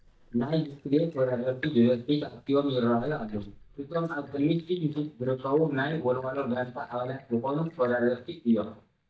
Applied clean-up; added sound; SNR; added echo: neural mask model DeepFilterNet 3.